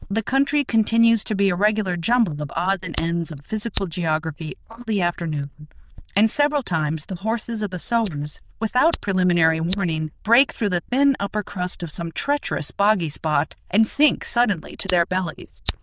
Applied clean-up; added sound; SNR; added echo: neural diffusion model UNIVERSE++.